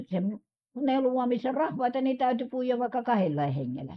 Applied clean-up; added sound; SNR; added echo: neural mask model Resemble Enhance denoiser.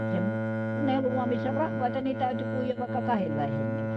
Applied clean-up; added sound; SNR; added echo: neural mask model RNNoise.